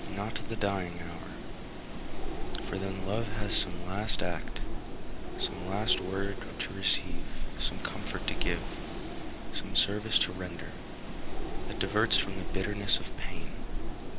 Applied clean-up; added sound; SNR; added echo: none; Wind; -5 dB; none.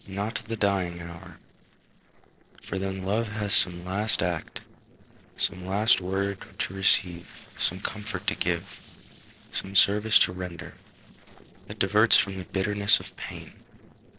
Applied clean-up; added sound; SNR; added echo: neural separator model SepFormer DNS4.